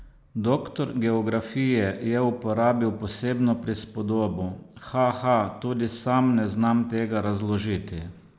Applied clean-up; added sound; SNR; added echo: none; none; none; none.